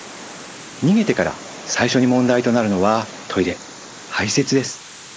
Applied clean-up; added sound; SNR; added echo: neural mask model Resemble Enhance denoiser.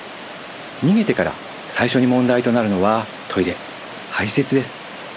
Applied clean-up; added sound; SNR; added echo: none; Water; 13 dB; none.